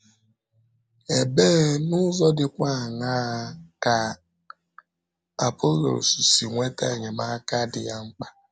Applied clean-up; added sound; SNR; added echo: none; none; none; none.